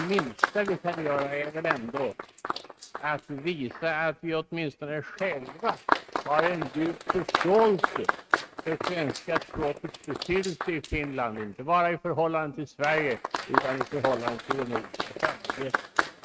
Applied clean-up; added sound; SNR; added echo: neural mask model RNNoise.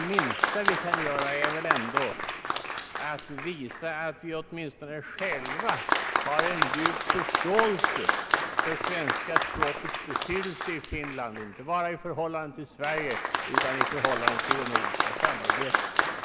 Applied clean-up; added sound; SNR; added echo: none; Applause; -4 dB; none.